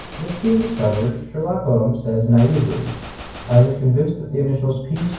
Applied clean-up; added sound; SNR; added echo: none; Gunshot, gunfire; 18 dB; reverberation time 0.9 s.